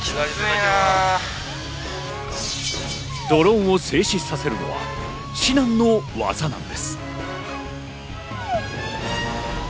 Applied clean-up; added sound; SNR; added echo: none; Squeak; 14 dB; none.